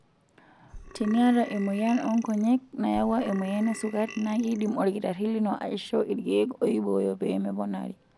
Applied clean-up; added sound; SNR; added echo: none; Burping, eructation; 18 dB; none.